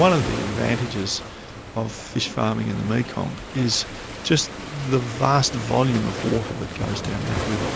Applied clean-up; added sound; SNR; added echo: none; Waves, surf; 7 dB; none.